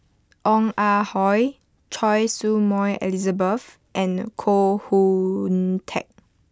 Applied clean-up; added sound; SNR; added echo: none; none; none; none.